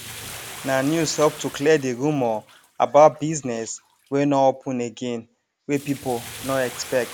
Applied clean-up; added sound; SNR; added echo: none; Bathtub (filling or washing); 18 dB; none.